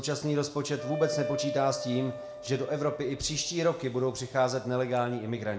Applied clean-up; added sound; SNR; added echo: none; Wind instrument, woodwind instrument; 8 dB; reverberation time 1.0 s.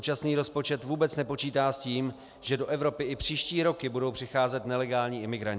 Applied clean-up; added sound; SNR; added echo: none; none; none; none.